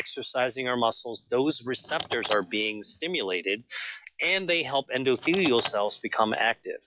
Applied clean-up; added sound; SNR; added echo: classical method log-MMSE.